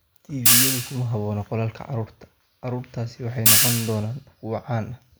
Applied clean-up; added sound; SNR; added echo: none; Hi-hat; -5 dB; none.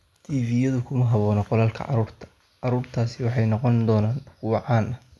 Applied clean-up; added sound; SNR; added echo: none; none; none; none.